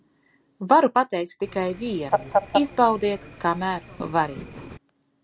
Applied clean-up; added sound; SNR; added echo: none; Fowl; 5 dB; none.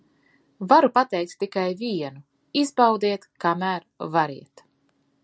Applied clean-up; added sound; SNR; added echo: none; none; none; none.